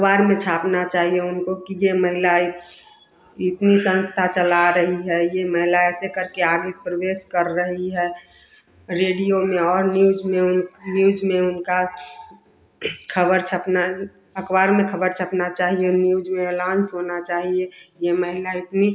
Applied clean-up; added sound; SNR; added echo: none; none; none; none.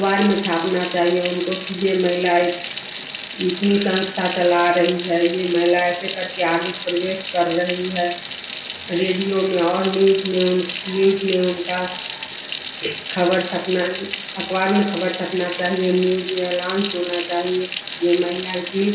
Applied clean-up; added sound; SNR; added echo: none; Sink (filling or washing) / Water tap, faucet; 10 dB; reverberation time 0.5 s.